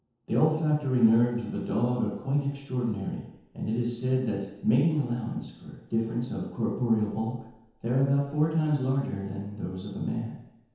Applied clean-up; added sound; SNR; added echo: none; none; none; reverberation time 0.9 s.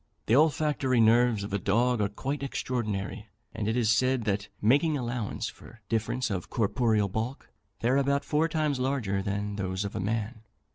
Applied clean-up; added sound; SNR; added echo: none; none; none; none.